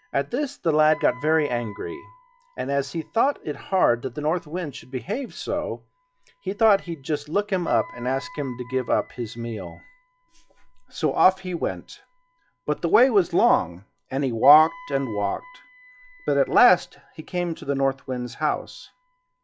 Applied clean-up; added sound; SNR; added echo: classical method log-MMSE.